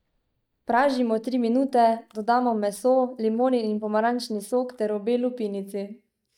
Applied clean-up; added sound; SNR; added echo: neural mask model DeepFilterNet 3.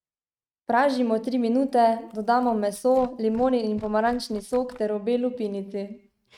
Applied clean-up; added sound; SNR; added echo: neural mask model RNNoise.